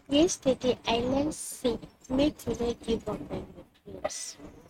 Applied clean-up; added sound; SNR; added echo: neural mask model RNNoise.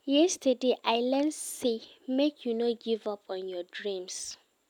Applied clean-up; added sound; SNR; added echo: none; none; none; none.